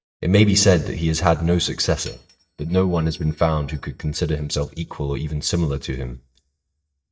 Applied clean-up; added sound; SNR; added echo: neural mask model DeepFilterNet 3.